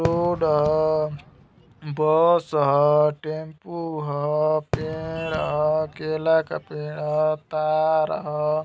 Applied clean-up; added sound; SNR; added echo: none; Fireworks; 15 dB; none.